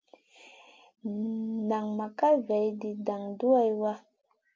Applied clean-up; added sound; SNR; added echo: none; none; none; none.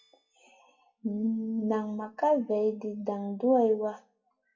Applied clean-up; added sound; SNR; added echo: classical method WPE with log-MMSE.